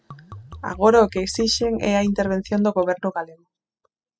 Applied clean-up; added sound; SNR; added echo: classical method spectral subtraction.